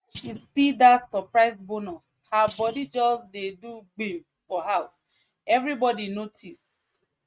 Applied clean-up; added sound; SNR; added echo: neural mask model RNNoise.